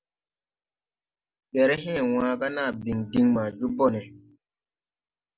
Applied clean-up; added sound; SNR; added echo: none; none; none; none.